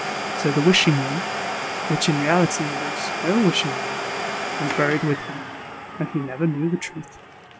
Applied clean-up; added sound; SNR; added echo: none; Domestic sounds, home sounds; 5 dB; none.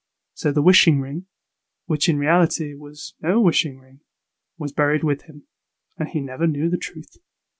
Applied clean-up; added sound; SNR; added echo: none; none; none; none.